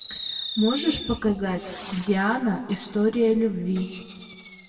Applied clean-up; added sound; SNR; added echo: none; Fireworks; 6 dB; reverberation time 1.3 s.